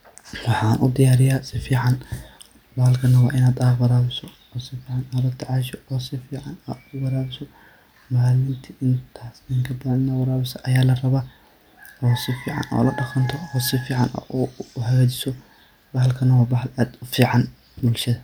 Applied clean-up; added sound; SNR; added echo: none; none; none; none.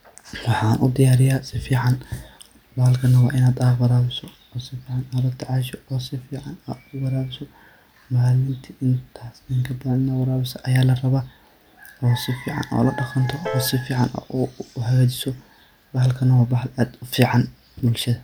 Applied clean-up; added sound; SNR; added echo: none; Piano; 15 dB; none.